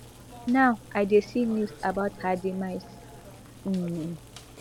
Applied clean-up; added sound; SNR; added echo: none; Burping, eructation + Boiling; 17 dB; none.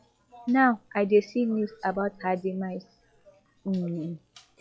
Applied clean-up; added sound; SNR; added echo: classical method log-MMSE.